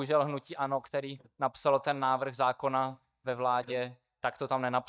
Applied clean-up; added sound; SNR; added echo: neural mask model DeepFilterNet 3.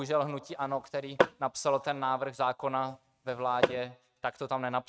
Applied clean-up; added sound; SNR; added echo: neural mask model RNNoise.